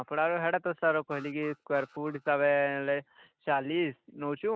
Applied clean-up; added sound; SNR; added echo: neural mask model RNNoise.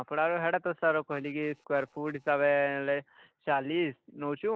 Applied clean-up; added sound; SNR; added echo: neural separator model SepFormer DNS4.